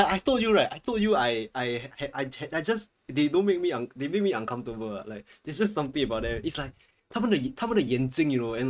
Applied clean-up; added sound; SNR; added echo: neural mask model RNNoise.